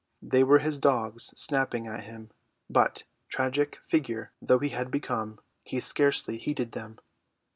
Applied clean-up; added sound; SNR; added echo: none; none; none; none.